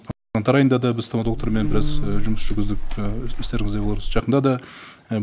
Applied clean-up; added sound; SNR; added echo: none; Buzz; -3 dB; none.